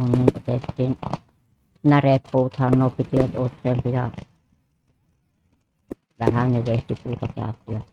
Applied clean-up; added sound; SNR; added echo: neural mask model RNNoise.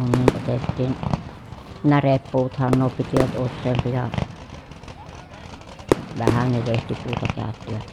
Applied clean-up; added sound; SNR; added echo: none; Fireworks; 3 dB; none.